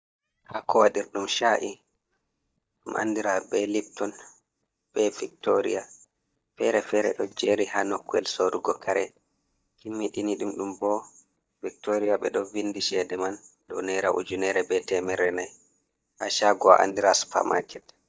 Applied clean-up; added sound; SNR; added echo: neural mask model DeepFilterNet 3.